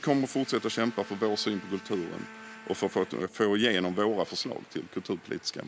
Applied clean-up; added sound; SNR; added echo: none; Domestic sounds, home sounds + Bowed string instrument; 19 dB; none.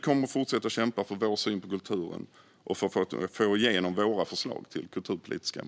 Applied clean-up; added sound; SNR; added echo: none; none; none; none.